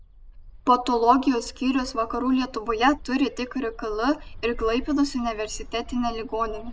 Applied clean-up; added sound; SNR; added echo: none; Bird; 14 dB; none.